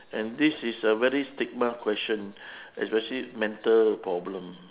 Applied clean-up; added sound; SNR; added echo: none; none; none; none.